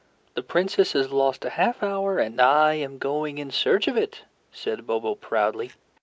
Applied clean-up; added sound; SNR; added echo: none; none; none; none.